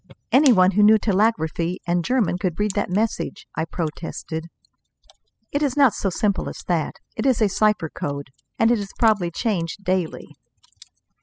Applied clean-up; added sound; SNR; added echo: classical method spectral subtraction.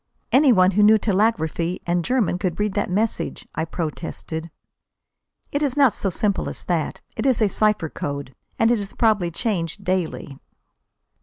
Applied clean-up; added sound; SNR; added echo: none; none; none; none.